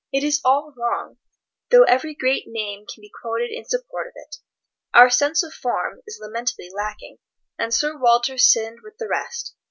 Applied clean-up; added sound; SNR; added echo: none; none; none; none.